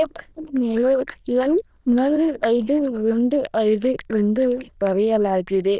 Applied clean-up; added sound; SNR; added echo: neural diffusion model UNIVERSE++.